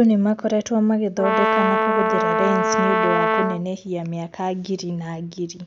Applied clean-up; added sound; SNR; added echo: none; Brass instrument; -2 dB; none.